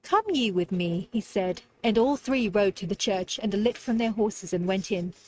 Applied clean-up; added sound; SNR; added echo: neural mask model RNNoise.